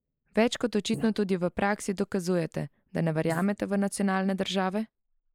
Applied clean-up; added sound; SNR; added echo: neural mask model Resemble Enhance denoiser.